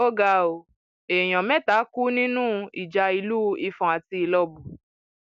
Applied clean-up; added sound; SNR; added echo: none; none; none; none.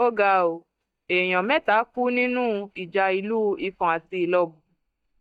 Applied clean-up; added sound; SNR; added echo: neural mask model DeepFilterNet 3.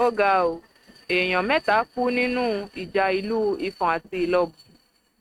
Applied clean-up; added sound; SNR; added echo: neural mask model RNNoise.